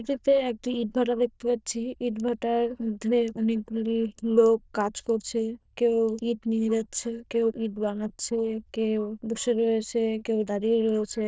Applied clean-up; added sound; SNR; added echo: neural diffusion model UNIVERSE++.